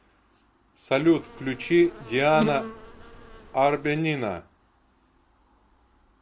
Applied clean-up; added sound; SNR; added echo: none; Insect; 9 dB; none.